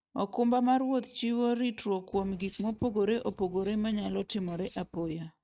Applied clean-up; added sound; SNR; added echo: neural mask model RNNoise.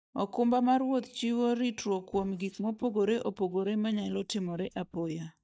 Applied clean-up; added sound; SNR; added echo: neural mask model DeepFilterNet 3.